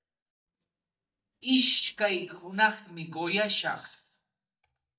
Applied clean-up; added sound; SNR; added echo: neural mask model DeepFilterNet 3.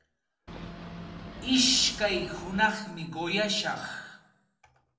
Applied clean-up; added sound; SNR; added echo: none; Boat, Water vehicle; 11 dB; reverberation time 0.5 s.